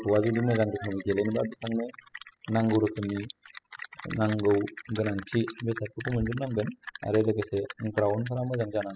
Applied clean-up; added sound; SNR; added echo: classical method spectral subtraction.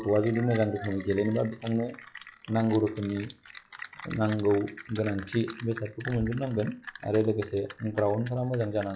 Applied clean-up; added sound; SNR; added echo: classical method log-MMSE.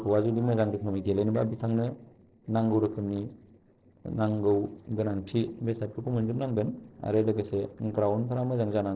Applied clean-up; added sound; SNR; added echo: neural separator model SepFormer DNS4.